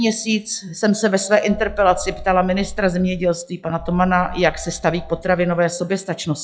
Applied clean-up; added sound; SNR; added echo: classical method log-MMSE.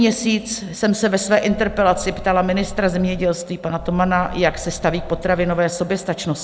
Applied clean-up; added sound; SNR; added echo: none; Buzz; 13 dB; none.